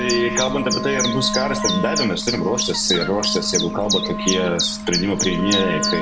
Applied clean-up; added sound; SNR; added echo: none; Wind instrument, woodwind instrument + Chirp, tweet; 2 dB; none.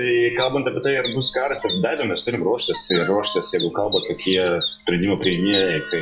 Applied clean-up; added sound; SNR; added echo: classical method log-MMSE.